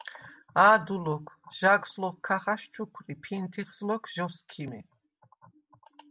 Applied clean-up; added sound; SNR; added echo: none; none; none; none.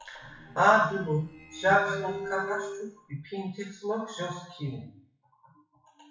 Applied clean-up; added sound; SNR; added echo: classical method WPE with log-MMSE.